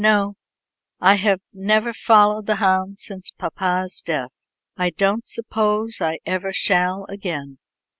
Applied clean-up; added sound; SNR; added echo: none; none; none; none.